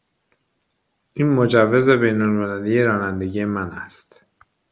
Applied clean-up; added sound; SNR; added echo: none; none; none; none.